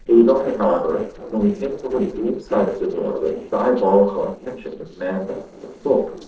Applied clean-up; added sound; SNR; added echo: neural separator model SepFormer DNS4.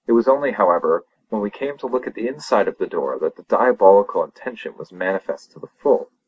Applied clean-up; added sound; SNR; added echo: none; none; none; none.